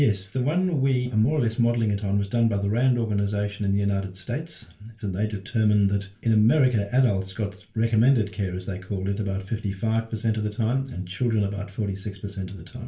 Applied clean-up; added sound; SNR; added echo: none; none; none; reverberation time 0.3 s.